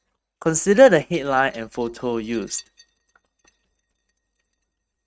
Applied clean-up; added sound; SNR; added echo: neural mask model RNNoise.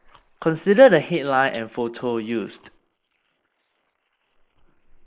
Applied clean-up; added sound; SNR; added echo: neural mask model Resemble Enhance denoiser.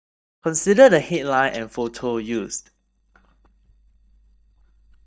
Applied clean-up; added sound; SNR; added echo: neural mask model DeepFilterNet 3.